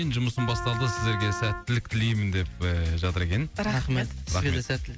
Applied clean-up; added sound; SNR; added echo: none; Wind instrument, woodwind instrument; 8 dB; none.